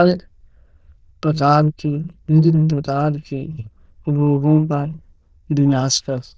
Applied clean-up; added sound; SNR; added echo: neural diffusion model UNIVERSE++.